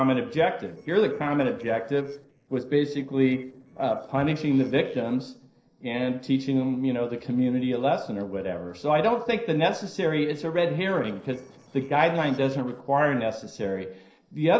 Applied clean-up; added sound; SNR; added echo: neural separator model SepFormer DNS4.